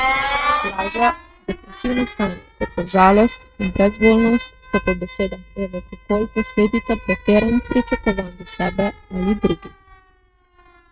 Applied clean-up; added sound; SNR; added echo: neural mask model RNNoise.